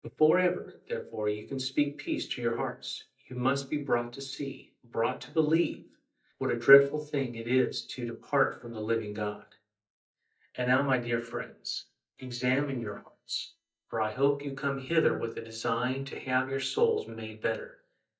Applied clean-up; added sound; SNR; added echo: neural mask model DeepFilterNet 3.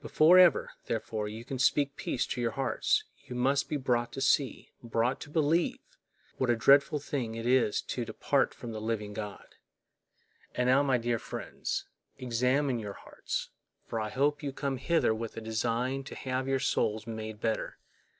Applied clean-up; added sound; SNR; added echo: none; none; none; none.